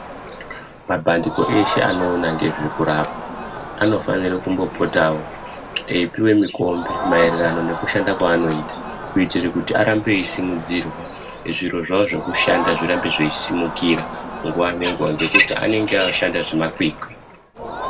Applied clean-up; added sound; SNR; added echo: none; Crowd; 9 dB; reverberation time 0.2 s.